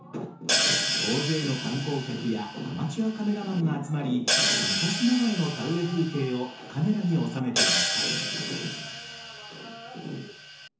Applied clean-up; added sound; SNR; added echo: none; Hi-hat; 1 dB; reverberation time 0.6 s.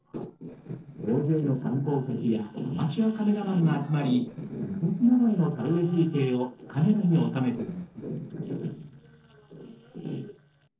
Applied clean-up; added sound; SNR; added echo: neural separator model SepFormer DNS4.